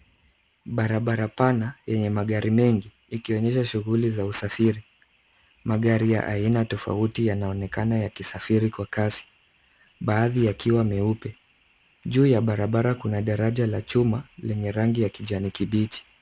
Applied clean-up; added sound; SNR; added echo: none; none; none; none.